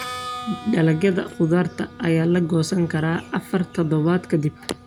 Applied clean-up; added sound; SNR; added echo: none; Harmonica; 17 dB; none.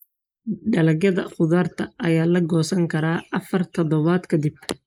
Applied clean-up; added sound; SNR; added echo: neural mask model Resemble Enhance denoiser.